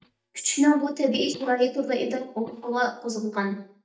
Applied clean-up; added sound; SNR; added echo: neural mask model DeepFilterNet 3.